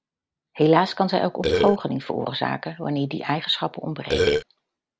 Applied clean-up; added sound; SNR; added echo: neural separator model SepFormer DNS4.